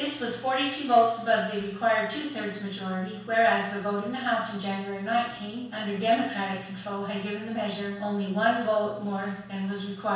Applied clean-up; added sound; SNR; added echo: none; none; none; reverberation time 0.7 s.